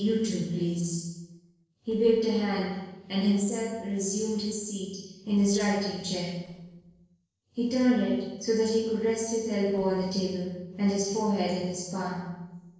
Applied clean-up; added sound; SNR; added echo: neural separator model SepFormer DNS4.